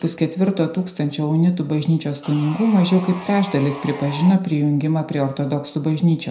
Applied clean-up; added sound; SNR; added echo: none; Sawing; 15 dB; reverberation time 0.4 s.